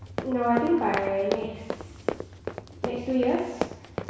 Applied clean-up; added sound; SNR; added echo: none; Run; 6 dB; reverberation time 1.1 s.